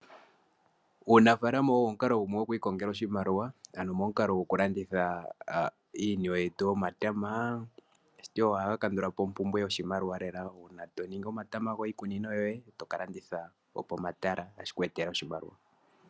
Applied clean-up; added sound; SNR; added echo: none; none; none; none.